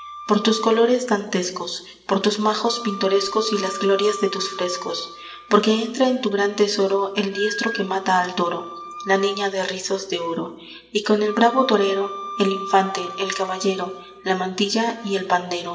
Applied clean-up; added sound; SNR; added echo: none; Wind instrument, woodwind instrument; 14 dB; reverberation time 0.9 s.